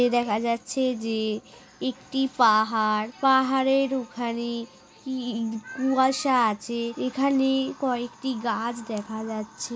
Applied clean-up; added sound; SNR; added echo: none; none; none; none.